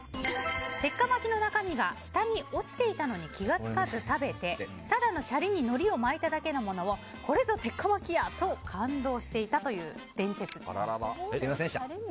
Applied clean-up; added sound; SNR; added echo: none; none; none; none.